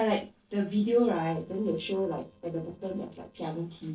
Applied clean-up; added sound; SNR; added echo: neural separator model SepFormer DNS4.